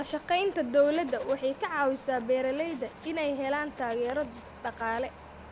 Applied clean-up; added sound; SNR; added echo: none; Writing + Wind; 17 dB; none.